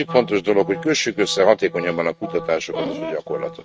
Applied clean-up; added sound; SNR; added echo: neural mask model RNNoise.